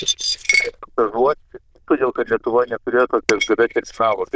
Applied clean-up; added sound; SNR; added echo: neural diffusion model UNIVERSE++.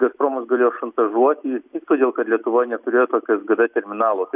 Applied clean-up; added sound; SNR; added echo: none; none; none; none.